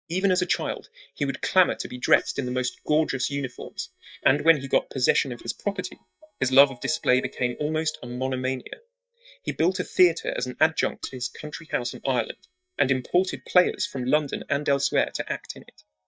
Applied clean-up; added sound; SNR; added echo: neural mask model DeepFilterNet 3.